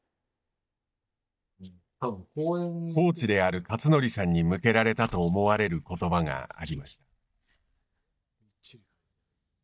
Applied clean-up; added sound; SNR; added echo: neural mask model DeepFilterNet 3.